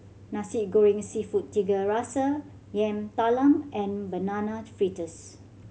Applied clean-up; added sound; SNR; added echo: none; none; none; none.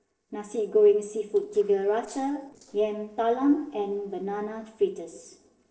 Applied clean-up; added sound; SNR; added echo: neural separator model SepFormer DNS4.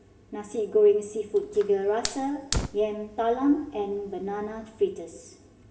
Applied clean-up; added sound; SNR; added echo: none; Fire; 11 dB; reverberation time 0.8 s.